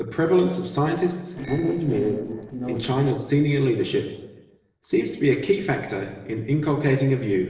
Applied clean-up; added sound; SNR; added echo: neural separator model SepFormer DNS4.